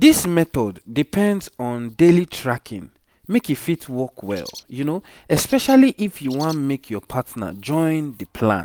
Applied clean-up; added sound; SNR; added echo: none; Bird; 19 dB; none.